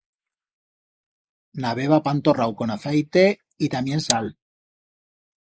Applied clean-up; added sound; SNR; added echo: neural mask model Resemble Enhance denoiser.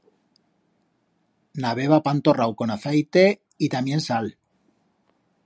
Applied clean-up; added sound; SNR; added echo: none; none; none; none.